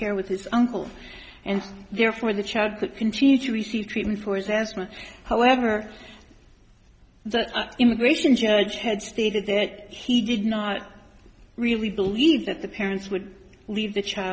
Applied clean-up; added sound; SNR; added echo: none; none; none; none.